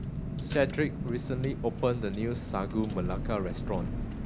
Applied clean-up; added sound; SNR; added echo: none; Car; 3 dB; none.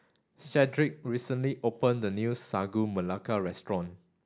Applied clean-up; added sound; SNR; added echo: none; none; none; none.